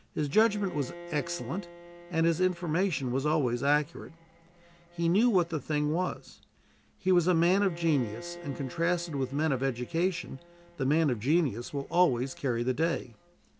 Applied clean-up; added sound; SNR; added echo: none; Bowed string instrument; 19 dB; none.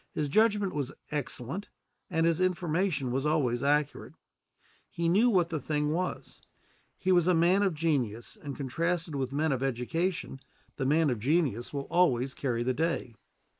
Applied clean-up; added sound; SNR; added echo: neural mask model Resemble Enhance denoiser.